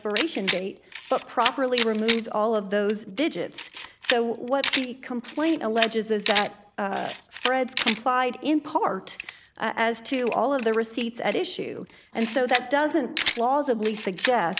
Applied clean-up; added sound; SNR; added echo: none; Camera; 8 dB; none.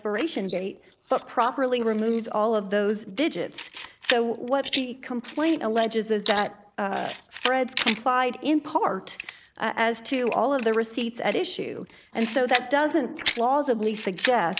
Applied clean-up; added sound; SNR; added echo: neural mask model Resemble Enhance denoiser.